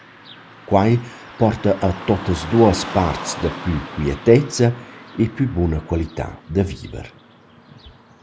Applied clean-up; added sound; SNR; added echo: none; Car passing by / Traffic noise, roadway noise; 15 dB; none.